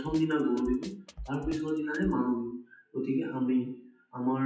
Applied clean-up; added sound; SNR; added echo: classical method WPE with log-MMSE.